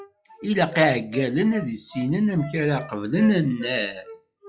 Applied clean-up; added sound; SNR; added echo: classical method log-MMSE.